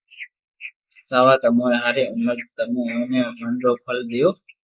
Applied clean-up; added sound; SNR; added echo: neural mask model Resemble Enhance denoiser.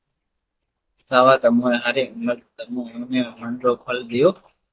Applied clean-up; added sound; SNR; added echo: neural mask model DeepFilterNet 3.